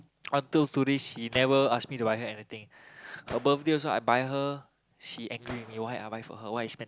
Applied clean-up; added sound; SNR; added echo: none; Gunshot, gunfire; 19 dB; none.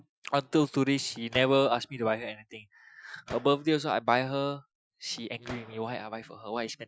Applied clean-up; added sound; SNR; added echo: classical method Wiener filter.